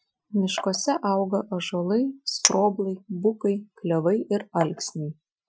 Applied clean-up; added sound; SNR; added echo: classical method Wiener filter.